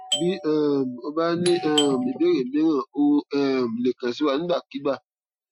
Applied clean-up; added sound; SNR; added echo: classical method Wiener filter.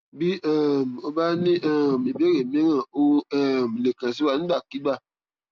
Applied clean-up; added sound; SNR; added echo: none; none; none; none.